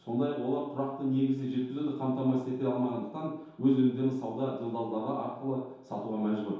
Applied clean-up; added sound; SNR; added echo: none; none; none; reverberation time 0.8 s.